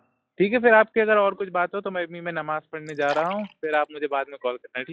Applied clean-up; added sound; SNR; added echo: classical method log-MMSE.